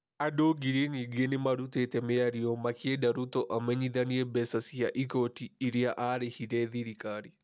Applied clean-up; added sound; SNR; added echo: none; none; none; none.